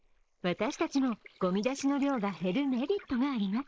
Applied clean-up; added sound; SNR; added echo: neural mask model Resemble Enhance denoiser.